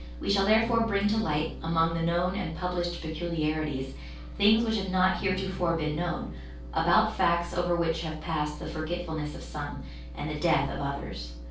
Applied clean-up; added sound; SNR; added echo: none; Acoustic guitar / Strum; 13 dB; reverberation time 0.3 s.